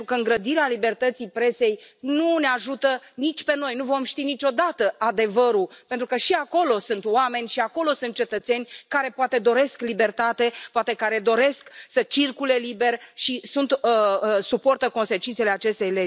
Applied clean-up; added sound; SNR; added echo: none; none; none; none.